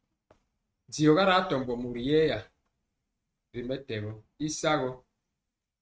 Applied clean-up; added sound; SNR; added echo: neural mask model RNNoise.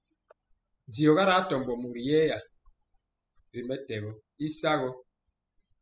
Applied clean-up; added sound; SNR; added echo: classical method spectral subtraction.